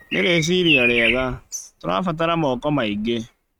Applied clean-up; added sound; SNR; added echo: neural mask model RNNoise.